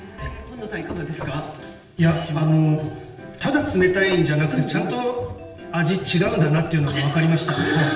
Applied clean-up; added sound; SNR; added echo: none; Knock; 18 dB; reverberation time 0.8 s.